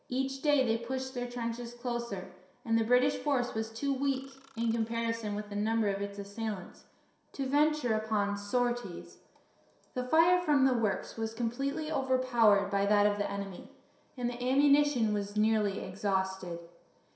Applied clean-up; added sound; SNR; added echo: none; Camera; 19 dB; reverberation time 0.7 s.